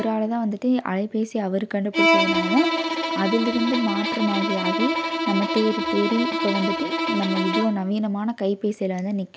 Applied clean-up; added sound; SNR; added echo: none; Bowed string instrument; 2 dB; none.